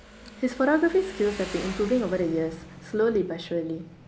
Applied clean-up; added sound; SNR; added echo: none; Motorcycle; 16 dB; none.